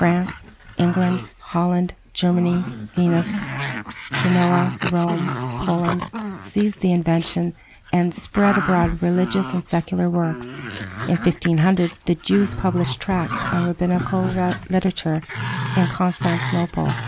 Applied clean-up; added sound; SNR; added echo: none; Growling; 8 dB; none.